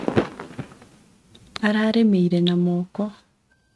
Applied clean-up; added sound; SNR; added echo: neural mask model RNNoise.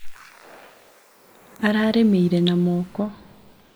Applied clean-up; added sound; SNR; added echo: neural mask model Resemble Enhance denoiser.